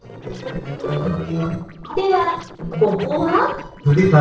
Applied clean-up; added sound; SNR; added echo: neural separator model SepFormer DNS4.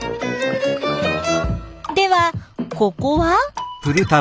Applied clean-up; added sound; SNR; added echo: none; none; none; none.